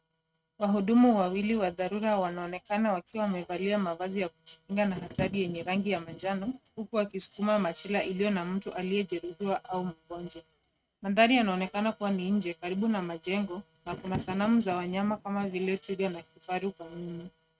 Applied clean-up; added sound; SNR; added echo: neural mask model RNNoise.